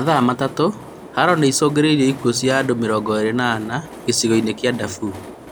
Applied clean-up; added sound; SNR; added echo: none; Train; 17 dB; none.